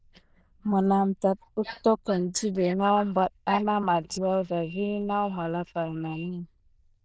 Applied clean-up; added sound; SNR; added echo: neural diffusion model UNIVERSE++.